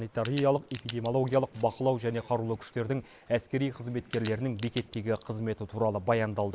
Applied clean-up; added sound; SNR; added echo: neural mask model Resemble Enhance denoiser.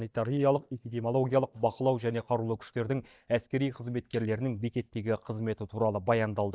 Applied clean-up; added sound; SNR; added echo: neural mask model DeepFilterNet 3.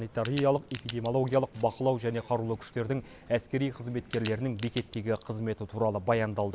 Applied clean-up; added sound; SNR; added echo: none; Crack; 15 dB; none.